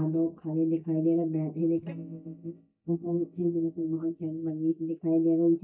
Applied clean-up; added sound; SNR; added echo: neural mask model DeepFilterNet 3.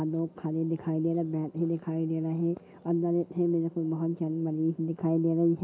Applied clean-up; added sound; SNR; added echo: none; none; none; none.